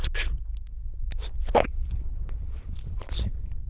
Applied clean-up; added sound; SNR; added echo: neural diffusion model UNIVERSE++.